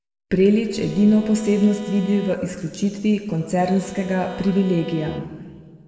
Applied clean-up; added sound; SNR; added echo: none; Bowed string instrument; 17 dB; reverberation time 1.9 s.